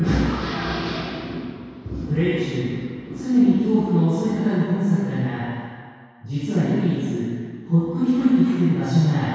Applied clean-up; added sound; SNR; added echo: none; none; none; reverberation time 2.0 s.